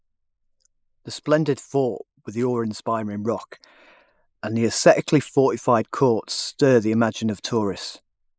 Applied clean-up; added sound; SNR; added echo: neural mask model Resemble Enhance denoiser.